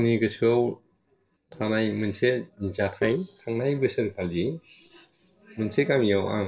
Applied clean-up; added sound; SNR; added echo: neural separator model SepFormer DNS4.